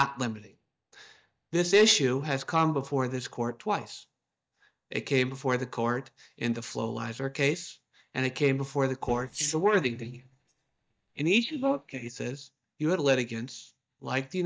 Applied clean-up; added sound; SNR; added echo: neural mask model DeepFilterNet 3.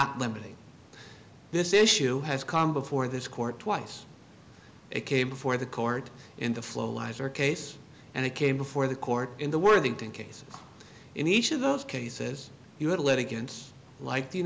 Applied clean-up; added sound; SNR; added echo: none; none; none; none.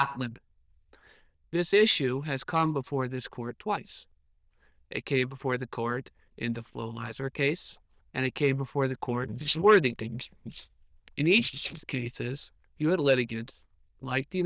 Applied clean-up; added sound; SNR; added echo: neural diffusion model UNIVERSE++.